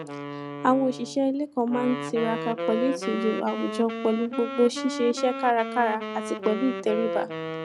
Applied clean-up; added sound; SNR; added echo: none; Wind instrument, woodwind instrument; 6 dB; none.